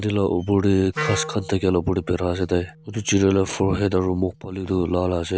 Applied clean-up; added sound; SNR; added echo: none; Wind instrument, woodwind instrument; 15 dB; none.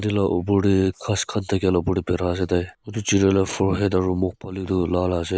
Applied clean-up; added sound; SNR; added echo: neural mask model Resemble Enhance denoiser.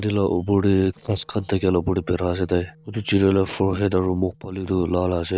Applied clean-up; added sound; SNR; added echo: neural separator model SepFormer DNS4.